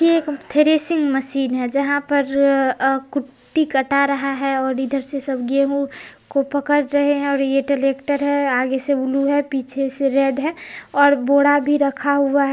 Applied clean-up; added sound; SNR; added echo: none; none; none; none.